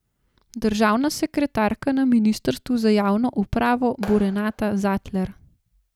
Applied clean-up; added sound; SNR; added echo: none; Clapping; 18 dB; none.